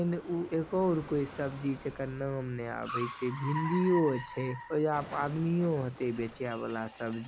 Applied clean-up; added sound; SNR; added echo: none; Car; 12 dB; none.